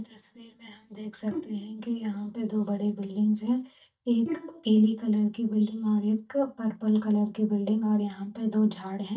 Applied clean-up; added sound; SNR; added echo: neural mask model DeepFilterNet 3.